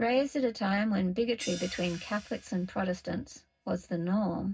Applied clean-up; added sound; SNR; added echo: none; Hi-hat; 20 dB; reverberation time 0.4 s.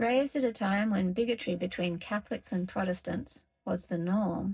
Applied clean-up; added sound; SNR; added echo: neural separator model SepFormer DNS4.